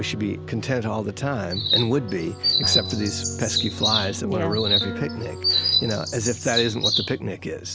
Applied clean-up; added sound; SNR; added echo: none; Chirp, tweet; -1 dB; none.